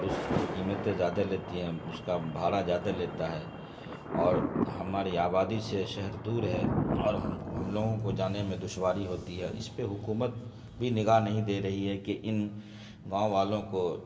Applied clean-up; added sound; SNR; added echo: none; Thunder; 6 dB; reverberation time 0.2 s.